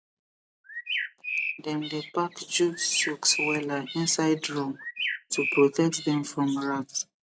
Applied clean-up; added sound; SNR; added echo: none; Bird; 6 dB; none.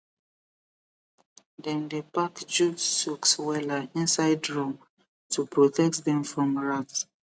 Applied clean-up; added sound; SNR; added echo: none; none; none; none.